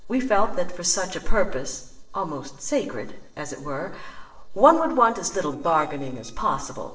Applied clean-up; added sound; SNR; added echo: neural separator model SepFormer DNS4.